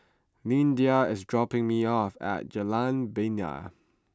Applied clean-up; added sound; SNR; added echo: none; none; none; none.